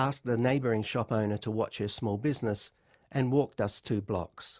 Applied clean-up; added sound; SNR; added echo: none; none; none; none.